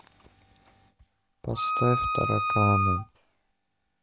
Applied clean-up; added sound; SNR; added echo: none; Wind instrument, woodwind instrument; -2 dB; none.